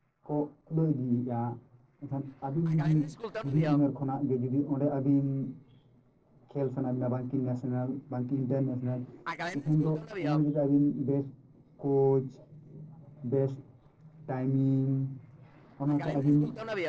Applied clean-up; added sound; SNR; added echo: neural separator model SepFormer DNS4.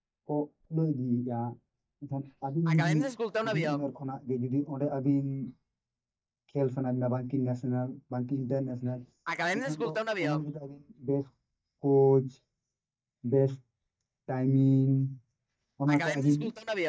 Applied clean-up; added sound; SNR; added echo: neural mask model DeepFilterNet 3.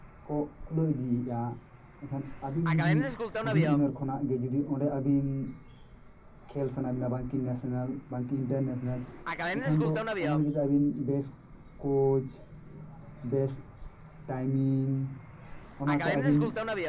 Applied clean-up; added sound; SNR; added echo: none; Fixed-wing aircraft, airplane; 9 dB; reverberation time 0.4 s.